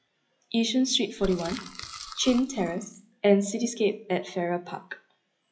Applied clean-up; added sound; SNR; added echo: classical method WPE with log-MMSE.